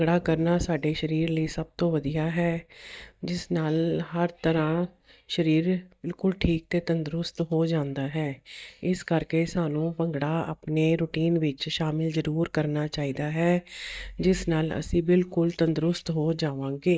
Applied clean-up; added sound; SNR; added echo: neural mask model DeepFilterNet 3.